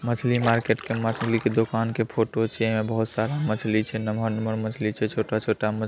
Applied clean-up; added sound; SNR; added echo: none; Splash, splatter; 13 dB; none.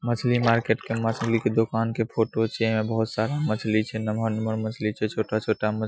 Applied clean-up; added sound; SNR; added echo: classical method Wiener filter.